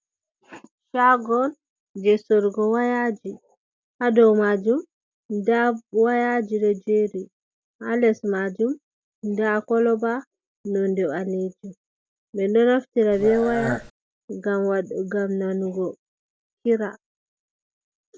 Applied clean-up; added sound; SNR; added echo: none; Burping, eructation; 6 dB; none.